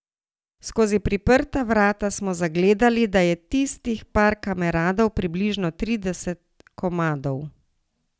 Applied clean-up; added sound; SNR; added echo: none; none; none; none.